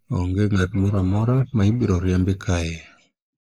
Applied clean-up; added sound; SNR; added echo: neural mask model Resemble Enhance denoiser.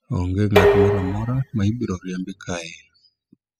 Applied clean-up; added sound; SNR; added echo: classical method spectral subtraction.